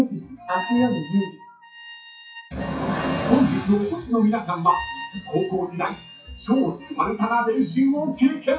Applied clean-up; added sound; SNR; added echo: classical method WPE with log-MMSE.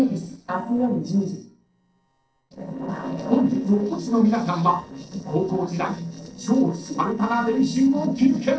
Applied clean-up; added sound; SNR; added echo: neural separator model SepFormer DNS4.